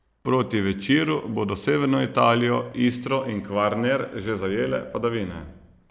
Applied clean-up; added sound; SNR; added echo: neural separator model SepFormer DNS4.